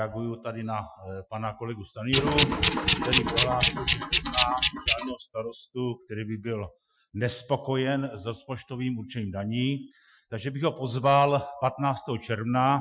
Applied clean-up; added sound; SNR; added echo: classical method Wiener filter.